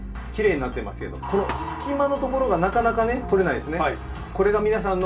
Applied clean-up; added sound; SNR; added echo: none; Thump, thud; 17 dB; reverberation time 0.2 s.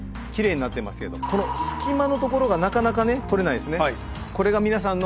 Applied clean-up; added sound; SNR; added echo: none; none; none; none.